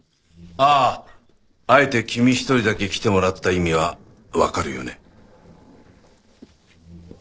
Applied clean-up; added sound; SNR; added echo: neural separator model SepFormer DNS4.